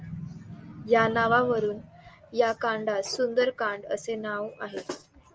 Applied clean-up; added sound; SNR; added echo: none; none; none; none.